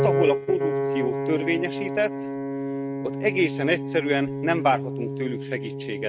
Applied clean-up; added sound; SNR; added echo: neural mask model RNNoise.